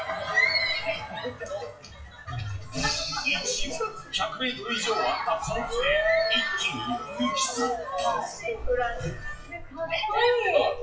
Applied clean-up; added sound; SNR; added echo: classical method WPE with log-MMSE.